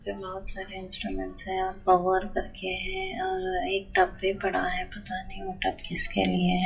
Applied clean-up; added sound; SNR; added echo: classical method WPE with log-MMSE.